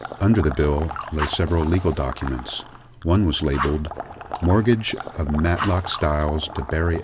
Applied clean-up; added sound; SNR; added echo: none; Water / Liquid + Fire; 11 dB; none.